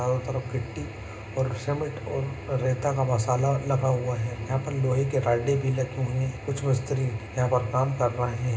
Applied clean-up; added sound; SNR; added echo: none; none; none; reverberation time 0.2 s.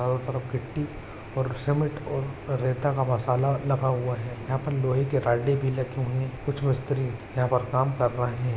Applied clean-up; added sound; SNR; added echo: none; none; none; none.